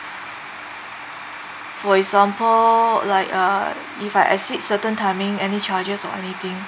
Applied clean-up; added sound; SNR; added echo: none; none; none; none.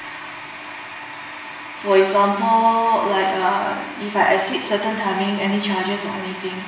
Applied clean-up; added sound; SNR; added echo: none; none; none; reverberation time 0.9 s.